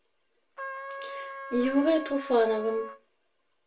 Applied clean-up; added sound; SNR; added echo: none; Trumpet; 11 dB; reverberation time 0.3 s.